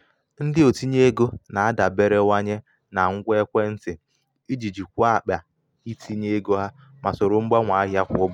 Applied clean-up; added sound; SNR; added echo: none; none; none; none.